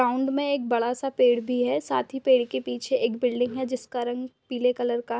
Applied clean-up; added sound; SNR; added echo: none; none; none; none.